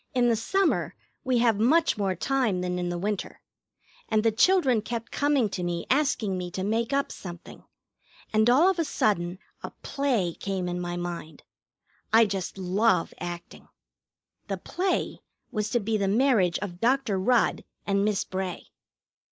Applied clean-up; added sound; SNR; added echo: neural mask model Resemble Enhance denoiser.